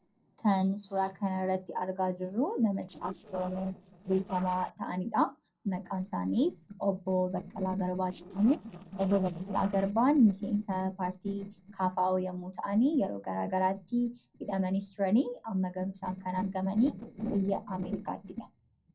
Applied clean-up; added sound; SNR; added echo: neural separator model SepFormer DNS4.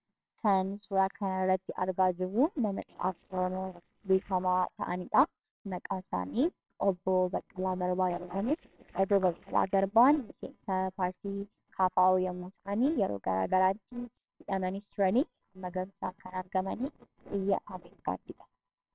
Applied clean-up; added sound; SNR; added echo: neural separator model SepFormer WHAMR!.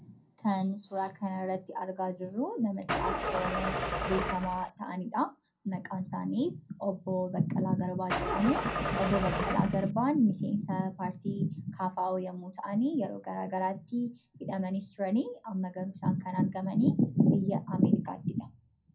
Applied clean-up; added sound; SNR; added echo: none; Engine starting / Car; 1 dB; reverberation time 0.2 s.